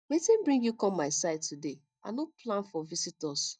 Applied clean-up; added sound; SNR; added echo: neural mask model DeepFilterNet 3.